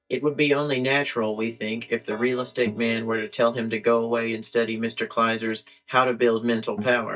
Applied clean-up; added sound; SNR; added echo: neural mask model DeepFilterNet 3.